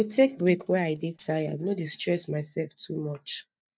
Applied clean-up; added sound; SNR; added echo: neural mask model DeepFilterNet 3.